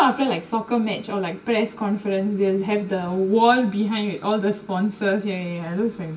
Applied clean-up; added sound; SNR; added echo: none; none; none; reverberation time 0.1 s.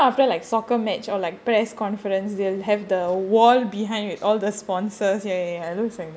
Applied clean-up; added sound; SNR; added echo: none; none; none; none.